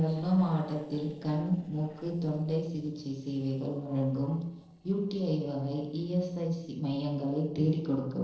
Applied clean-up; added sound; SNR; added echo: neural separator model SepFormer DNS4.